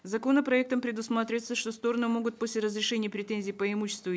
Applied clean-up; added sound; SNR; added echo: none; none; none; none.